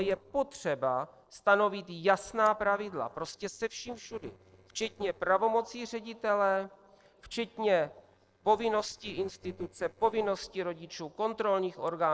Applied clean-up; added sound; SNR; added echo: neural separator model SepFormer DNS4.